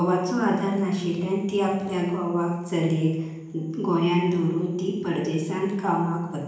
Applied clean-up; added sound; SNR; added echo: none; none; none; reverberation time 1.0 s.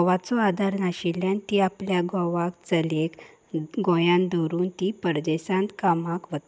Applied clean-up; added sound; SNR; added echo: none; none; none; none.